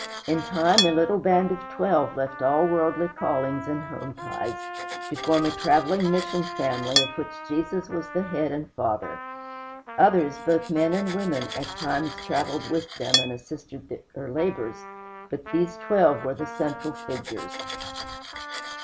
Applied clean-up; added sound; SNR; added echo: none; Cutlery, silverware + Trumpet; 7 dB; none.